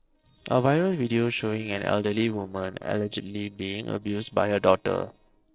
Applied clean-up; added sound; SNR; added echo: neural separator model SepFormer DNS4.